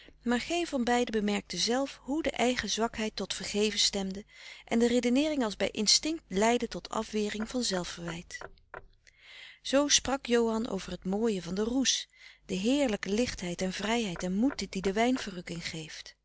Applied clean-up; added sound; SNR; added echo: none; Knock / Wood; 19 dB; none.